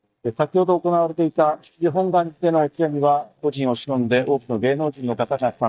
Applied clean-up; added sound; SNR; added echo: neural mask model DeepFilterNet 3.